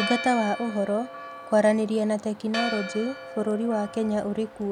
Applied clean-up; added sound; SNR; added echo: none; Church bell; 10 dB; none.